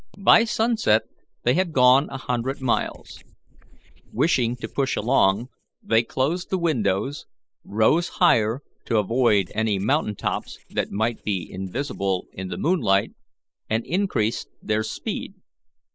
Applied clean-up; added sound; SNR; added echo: neural mask model Resemble Enhance denoiser.